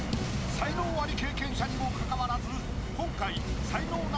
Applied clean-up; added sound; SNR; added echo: none; Subway, metro, underground; 4 dB; none.